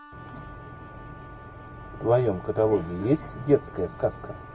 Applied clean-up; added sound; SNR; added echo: none; Wind instrument, woodwind instrument; 19 dB; none.